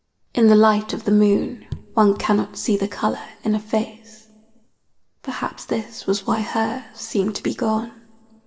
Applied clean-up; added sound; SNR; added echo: none; Raindrop / Drip; 17 dB; reverberation time 2.0 s.